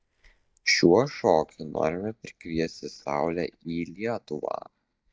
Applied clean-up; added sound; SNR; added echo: neural mask model DeepFilterNet 3.